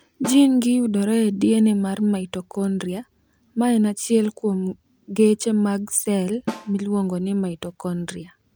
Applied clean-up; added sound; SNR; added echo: none; Snare drum; 16 dB; none.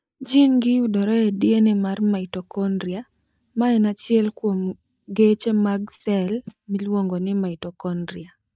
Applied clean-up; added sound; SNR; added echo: neural mask model DeepFilterNet 3.